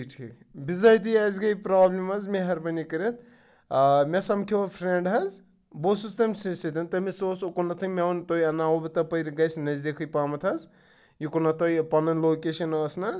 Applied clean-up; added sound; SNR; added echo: none; none; none; none.